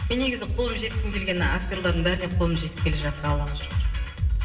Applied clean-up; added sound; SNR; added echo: none; none; none; reverberation time 1.0 s.